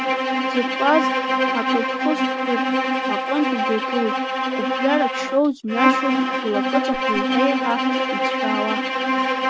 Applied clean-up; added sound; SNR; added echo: none; Bowed string instrument; -3 dB; none.